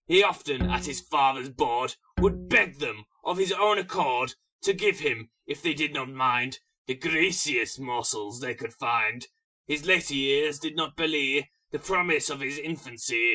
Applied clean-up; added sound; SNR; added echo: classical method Wiener filter.